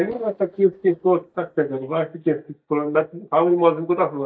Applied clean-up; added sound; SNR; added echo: neural mask model DeepFilterNet 3.